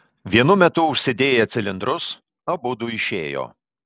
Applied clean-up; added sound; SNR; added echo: none; none; none; none.